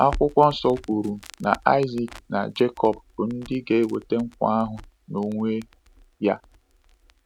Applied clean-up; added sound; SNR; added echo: none; Crackle; 19 dB; none.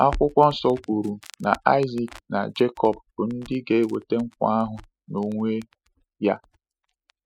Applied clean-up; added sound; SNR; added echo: classical method spectral subtraction.